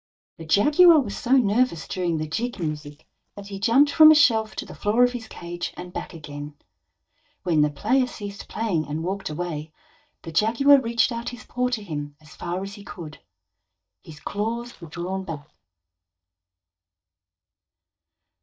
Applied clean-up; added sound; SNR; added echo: neural mask model DeepFilterNet 3.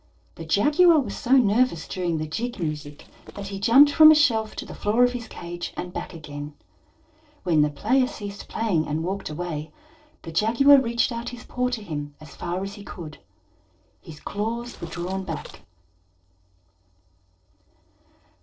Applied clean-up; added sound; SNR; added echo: neural separator model SepFormer DNS4.